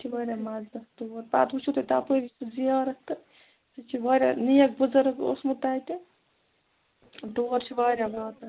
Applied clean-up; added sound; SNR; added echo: none; none; none; none.